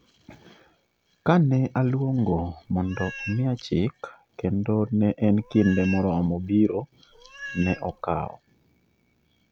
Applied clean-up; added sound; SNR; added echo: none; Meow; 14 dB; none.